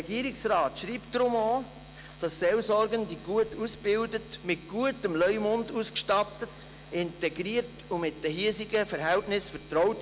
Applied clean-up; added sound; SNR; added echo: none; none; none; none.